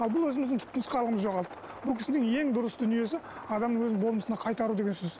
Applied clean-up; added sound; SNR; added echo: none; Aircraft; 17 dB; none.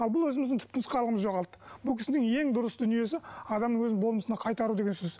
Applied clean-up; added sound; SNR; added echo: none; none; none; none.